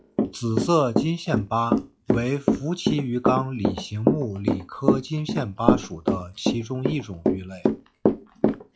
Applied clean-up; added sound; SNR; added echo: classical method log-MMSE.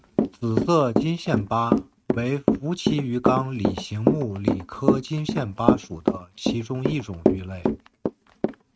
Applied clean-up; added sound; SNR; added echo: neural mask model RNNoise.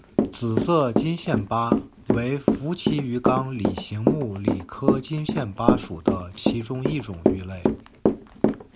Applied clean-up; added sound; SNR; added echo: none; Walk, footsteps / Run; -3 dB; none.